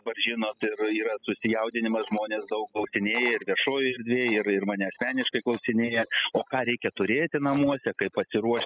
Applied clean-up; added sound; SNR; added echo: classical method spectral subtraction.